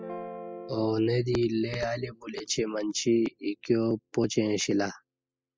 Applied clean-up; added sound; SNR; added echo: classical method spectral subtraction.